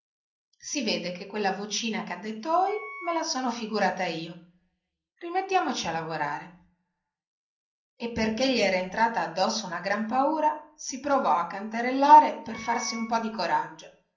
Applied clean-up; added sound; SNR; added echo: none; Wind instrument, woodwind instrument; 16 dB; reverberation time 0.6 s.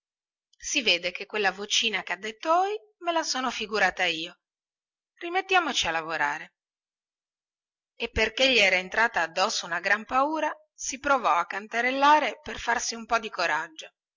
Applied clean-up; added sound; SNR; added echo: none; none; none; none.